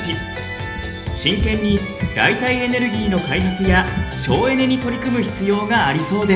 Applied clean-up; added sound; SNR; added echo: none; Run; 8 dB; reverberation time 0.8 s.